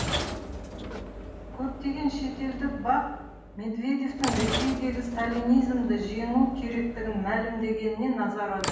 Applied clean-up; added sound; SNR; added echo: none; Sliding door / Train; 7 dB; reverberation time 0.9 s.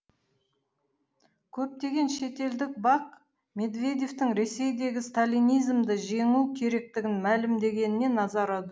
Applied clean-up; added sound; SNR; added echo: none; none; none; none.